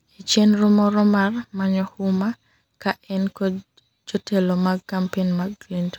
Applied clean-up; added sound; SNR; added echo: none; none; none; none.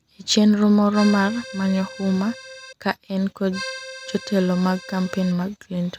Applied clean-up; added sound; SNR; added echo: none; Accordion; 14 dB; none.